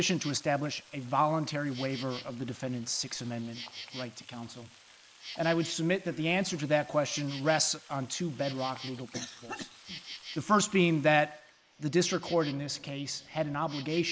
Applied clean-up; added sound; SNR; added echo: neural mask model Resemble Enhance denoiser.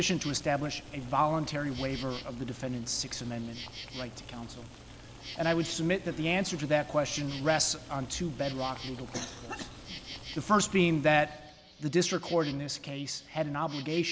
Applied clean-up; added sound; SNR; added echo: none; Boiling + Insect; 14 dB; none.